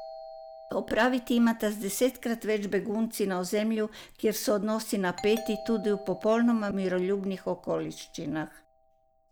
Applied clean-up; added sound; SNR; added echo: none; Doorbell; 19 dB; none.